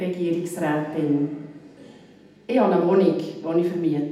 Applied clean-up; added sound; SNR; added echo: none; none; none; reverberation time 0.8 s.